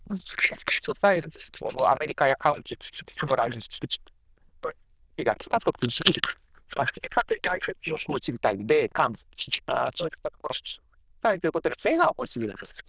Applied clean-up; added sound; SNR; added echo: neural diffusion model UNIVERSE++.